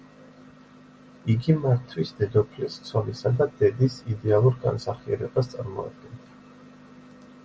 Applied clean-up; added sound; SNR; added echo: none; none; none; none.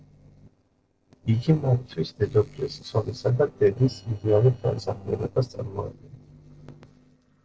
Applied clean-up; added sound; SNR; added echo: neural separator model SepFormer DNS4.